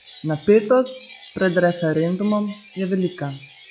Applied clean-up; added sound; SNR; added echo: classical method log-MMSE.